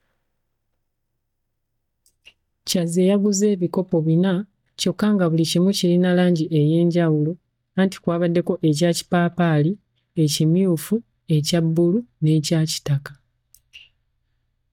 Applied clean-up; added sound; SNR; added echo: neural mask model DeepFilterNet 3.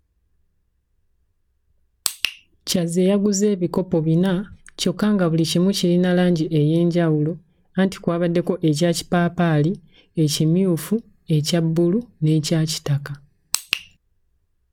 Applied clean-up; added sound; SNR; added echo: none; none; none; none.